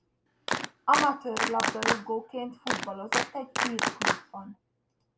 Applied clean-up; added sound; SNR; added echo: none; Clapping; -2 dB; none.